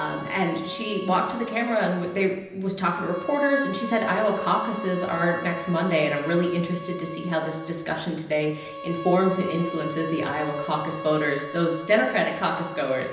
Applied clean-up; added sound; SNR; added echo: none; Bowed string instrument; 11 dB; reverberation time 0.9 s.